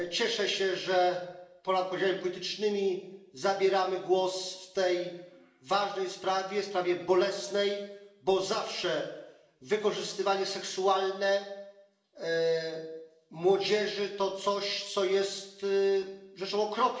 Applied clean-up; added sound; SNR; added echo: none; none; none; reverberation time 0.8 s.